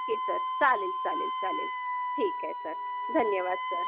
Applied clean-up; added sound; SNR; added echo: none; Wind instrument, woodwind instrument; 0 dB; none.